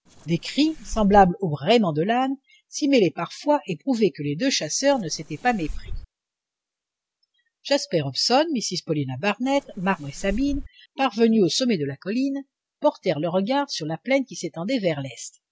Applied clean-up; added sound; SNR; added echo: none; Fireworks; 11 dB; none.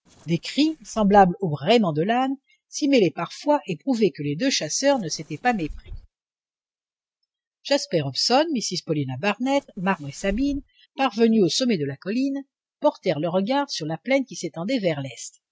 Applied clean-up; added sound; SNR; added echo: neural mask model RNNoise.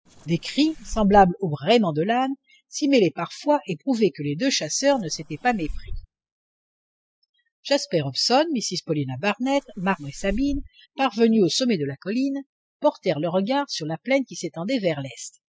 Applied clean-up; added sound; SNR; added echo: classical method spectral subtraction.